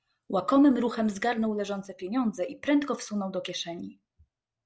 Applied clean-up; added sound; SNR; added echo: none; none; none; none.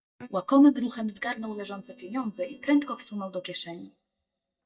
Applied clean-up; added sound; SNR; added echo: neural mask model DeepFilterNet 3.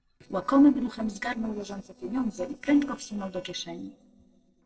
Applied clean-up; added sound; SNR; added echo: neural separator model SepFormer DNS4.